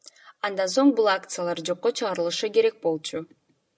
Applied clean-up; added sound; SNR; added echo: none; none; none; none.